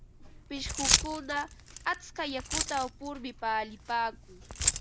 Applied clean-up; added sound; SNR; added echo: none; Keys jangling; -2 dB; none.